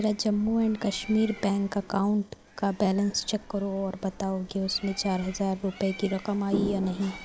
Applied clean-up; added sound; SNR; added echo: none; Bird; 19 dB; none.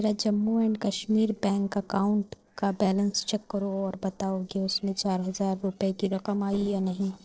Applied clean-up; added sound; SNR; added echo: neural separator model SepFormer DNS4.